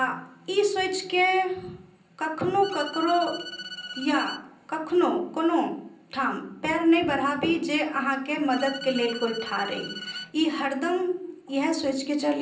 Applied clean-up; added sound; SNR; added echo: none; Bowed string instrument; 13 dB; reverberation time 0.6 s.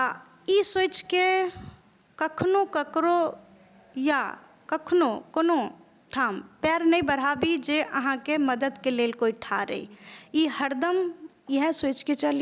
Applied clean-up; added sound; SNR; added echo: none; none; none; none.